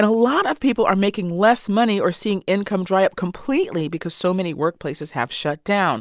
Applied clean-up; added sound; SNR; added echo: none; none; none; none.